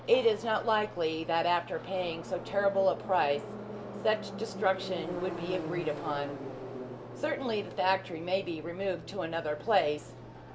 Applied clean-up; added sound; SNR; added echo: none; Subway, metro, underground; 10 dB; none.